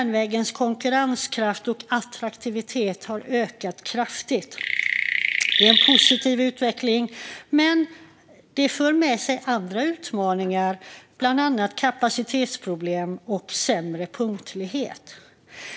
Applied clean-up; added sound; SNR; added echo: none; Chirp, tweet; -5 dB; none.